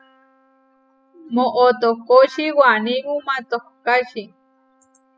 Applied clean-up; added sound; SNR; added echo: classical method spectral subtraction.